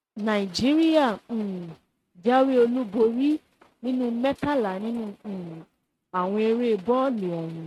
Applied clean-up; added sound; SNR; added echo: neural mask model RNNoise.